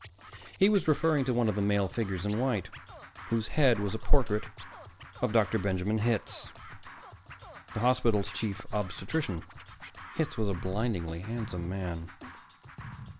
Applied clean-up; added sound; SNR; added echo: none; Scratching (performance technique); 18 dB; none.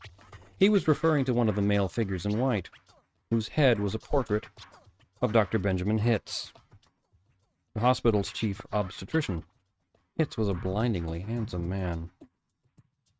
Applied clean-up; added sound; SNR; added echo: neural mask model RNNoise.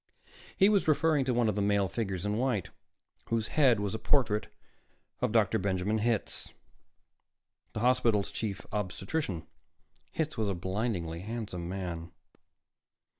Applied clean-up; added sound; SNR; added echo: none; none; none; none.